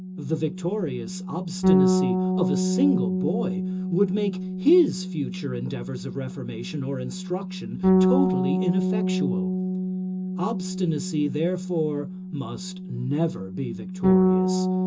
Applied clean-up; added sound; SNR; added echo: none; Bass guitar; -2 dB; reverberation time 0.2 s.